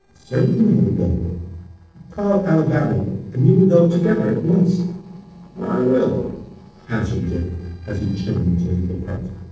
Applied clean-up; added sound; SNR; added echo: neural separator model SepFormer DNS4.